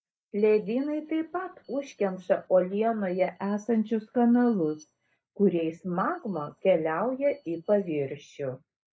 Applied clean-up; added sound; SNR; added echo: neural mask model DeepFilterNet 3.